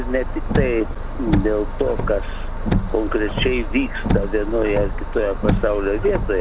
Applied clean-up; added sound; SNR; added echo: none; Car; 0 dB; none.